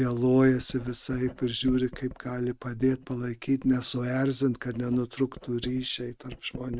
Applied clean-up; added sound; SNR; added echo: neural mask model RNNoise.